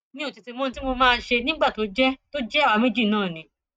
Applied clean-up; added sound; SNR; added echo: neural mask model RNNoise.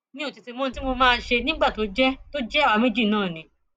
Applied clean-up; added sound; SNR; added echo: none; Boom; 17 dB; none.